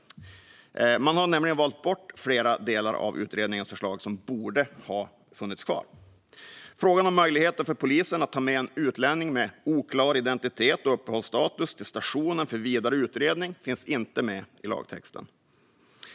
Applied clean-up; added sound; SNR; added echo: none; none; none; none.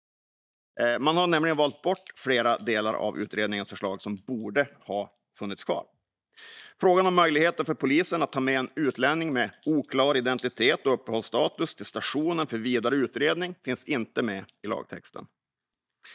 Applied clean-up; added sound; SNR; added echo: neural mask model DeepFilterNet 3.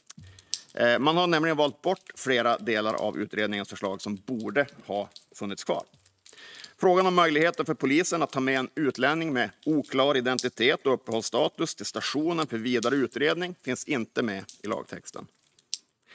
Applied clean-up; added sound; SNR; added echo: neural mask model RNNoise.